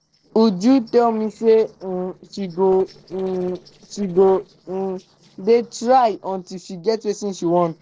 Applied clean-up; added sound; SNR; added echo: neural separator model SepFormer DNS4.